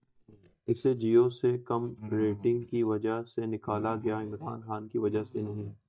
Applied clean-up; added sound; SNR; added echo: neural mask model DeepFilterNet 3.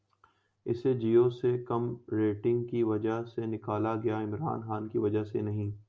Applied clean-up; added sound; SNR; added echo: none; none; none; none.